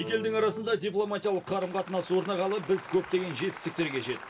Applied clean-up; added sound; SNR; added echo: none; Applause; 13 dB; reverberation time 0.2 s.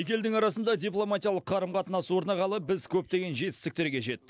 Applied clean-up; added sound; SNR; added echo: none; none; none; none.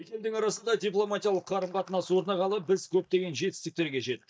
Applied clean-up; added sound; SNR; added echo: neural mask model DeepFilterNet 3.